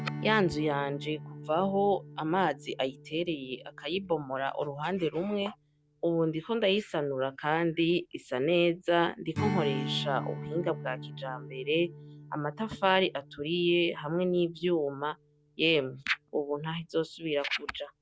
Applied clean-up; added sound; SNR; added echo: none; Strum; 12 dB; none.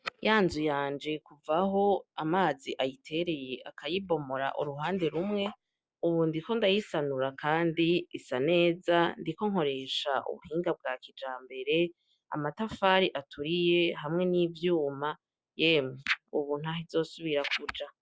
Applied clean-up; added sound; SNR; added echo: none; none; none; none.